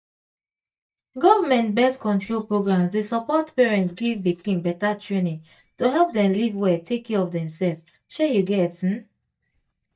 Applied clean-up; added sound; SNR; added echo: neural mask model DeepFilterNet 3.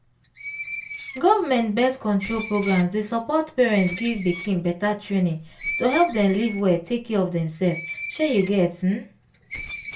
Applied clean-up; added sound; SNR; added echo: none; Screech; 11 dB; reverberation time 0.2 s.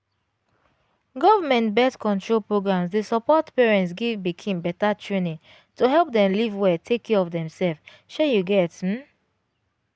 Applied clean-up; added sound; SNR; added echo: none; none; none; none.